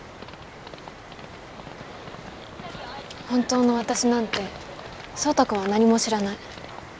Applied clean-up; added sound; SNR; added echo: none; Livestock, farm animals, working animals; 16 dB; none.